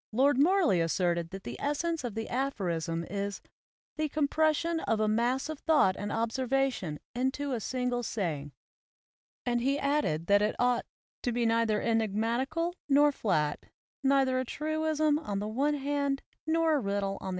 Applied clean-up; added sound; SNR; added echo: none; none; none; none.